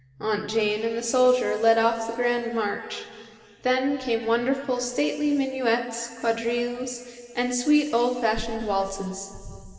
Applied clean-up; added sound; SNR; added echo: none; none; none; reverberation time 2.3 s.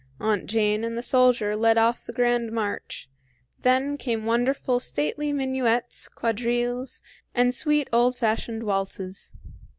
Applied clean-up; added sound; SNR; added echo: none; none; none; none.